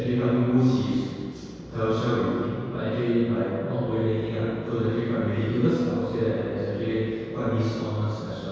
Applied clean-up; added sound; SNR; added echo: none; none; none; reverberation time 2.0 s.